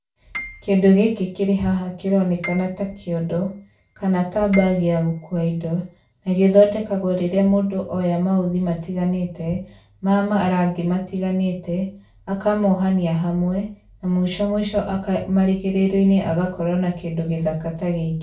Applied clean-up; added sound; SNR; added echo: none; Piano; 17 dB; reverberation time 0.3 s.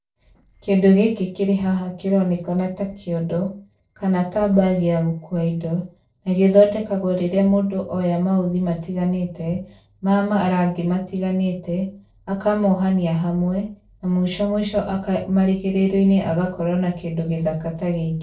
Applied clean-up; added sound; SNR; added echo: neural separator model SepFormer DNS4.